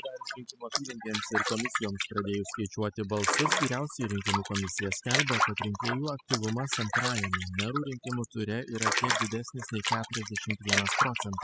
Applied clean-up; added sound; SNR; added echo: classical method spectral subtraction.